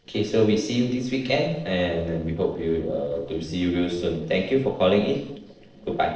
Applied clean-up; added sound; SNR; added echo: neural separator model SepFormer DNS4.